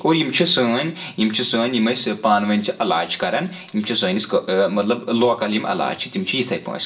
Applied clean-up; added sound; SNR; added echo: none; none; none; reverberation time 0.5 s.